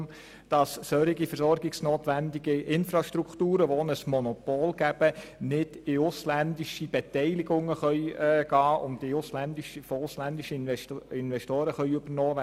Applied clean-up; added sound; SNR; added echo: none; none; none; none.